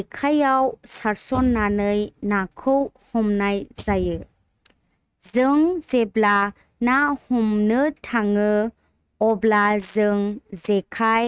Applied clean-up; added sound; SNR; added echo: neural mask model RNNoise.